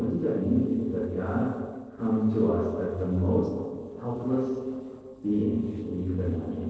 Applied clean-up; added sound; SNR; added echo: neural separator model SepFormer DNS4.